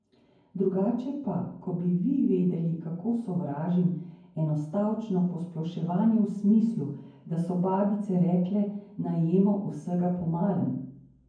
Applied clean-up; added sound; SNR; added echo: none; none; none; reverberation time 0.9 s.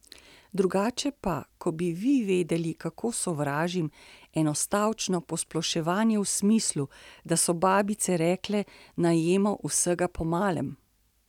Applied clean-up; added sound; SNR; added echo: none; none; none; none.